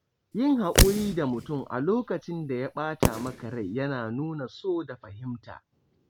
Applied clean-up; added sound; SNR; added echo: none; Fireworks; -1 dB; none.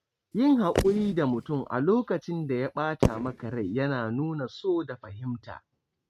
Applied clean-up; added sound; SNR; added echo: neural mask model RNNoise.